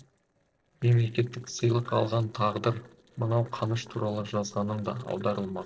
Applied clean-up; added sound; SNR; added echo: neural separator model SepFormer DNS4.